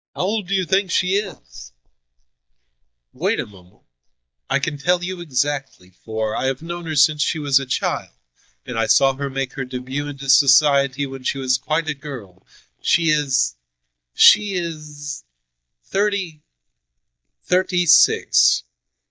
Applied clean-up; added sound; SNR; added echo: neural mask model DeepFilterNet 3.